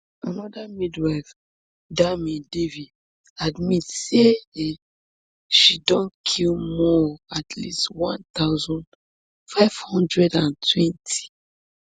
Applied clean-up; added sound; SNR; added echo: none; none; none; none.